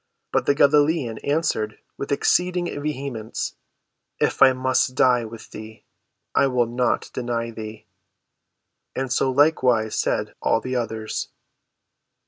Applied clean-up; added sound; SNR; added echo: none; none; none; none.